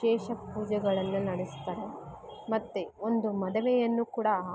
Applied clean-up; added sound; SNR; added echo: none; none; none; none.